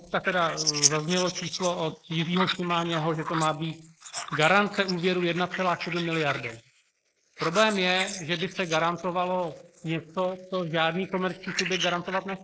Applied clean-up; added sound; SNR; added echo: neural mask model Resemble Enhance denoiser.